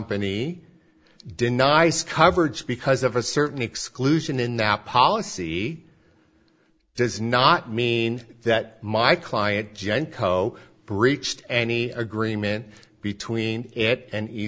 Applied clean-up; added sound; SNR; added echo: none; none; none; none.